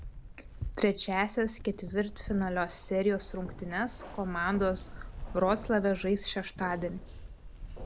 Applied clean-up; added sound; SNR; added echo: none; Keys jangling; 11 dB; none.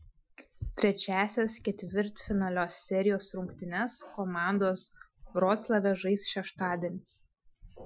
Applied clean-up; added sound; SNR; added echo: classical method Wiener filter.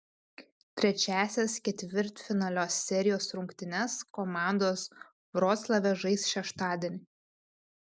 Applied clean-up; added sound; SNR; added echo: none; none; none; none.